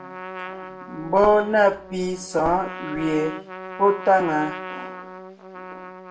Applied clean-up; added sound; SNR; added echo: none; Trumpet; 13 dB; reverberation time 0.3 s.